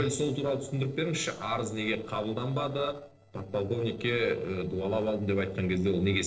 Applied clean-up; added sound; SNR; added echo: neural separator model SepFormer DNS4.